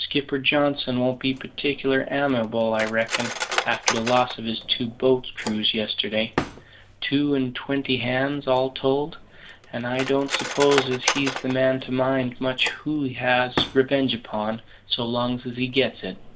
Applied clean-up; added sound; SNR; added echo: none; Cutlery, silverware; 10 dB; none.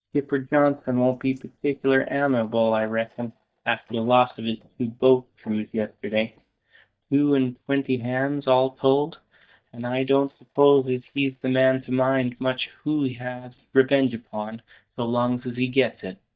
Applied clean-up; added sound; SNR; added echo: neural mask model DeepFilterNet 3.